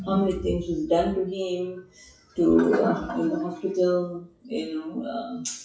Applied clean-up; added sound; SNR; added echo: classical method WPE with log-MMSE.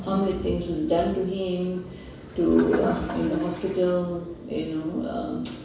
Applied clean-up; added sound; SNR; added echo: none; Toilet flush; 13 dB; reverberation time 0.7 s.